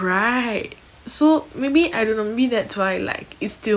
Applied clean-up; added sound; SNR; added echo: none; none; none; none.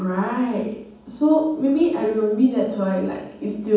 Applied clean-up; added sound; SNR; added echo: none; none; none; reverberation time 1.2 s.